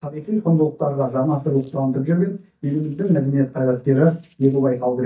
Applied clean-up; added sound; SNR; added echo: neural mask model DeepFilterNet 3.